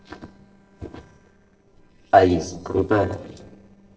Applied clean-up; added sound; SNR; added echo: neural separator model SepFormer DNS4.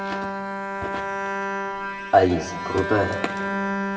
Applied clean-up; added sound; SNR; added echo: none; Bowed string instrument; 3 dB; reverberation time 2.1 s.